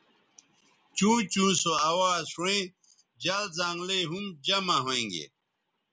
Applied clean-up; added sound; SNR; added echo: none; none; none; none.